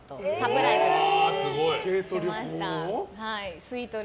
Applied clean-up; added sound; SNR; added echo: none; none; none; none.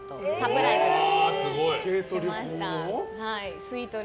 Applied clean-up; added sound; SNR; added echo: none; Wind instrument, woodwind instrument; 16 dB; none.